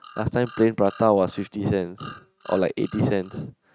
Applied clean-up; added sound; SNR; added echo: neural mask model RNNoise.